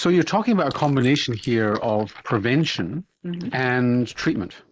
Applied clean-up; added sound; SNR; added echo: neural mask model Resemble Enhance denoiser.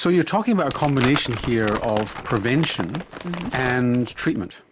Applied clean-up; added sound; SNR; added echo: none; Crumpling, crinkling; 10 dB; none.